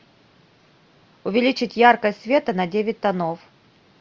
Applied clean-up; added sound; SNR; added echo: none; none; none; none.